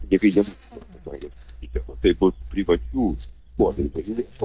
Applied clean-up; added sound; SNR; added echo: neural mask model DeepFilterNet 3.